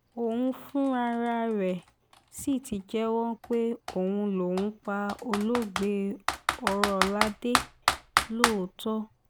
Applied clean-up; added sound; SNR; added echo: none; Computer keyboard; 4 dB; none.